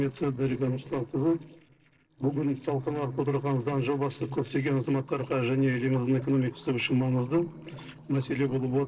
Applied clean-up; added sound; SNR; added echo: neural separator model SepFormer DNS4.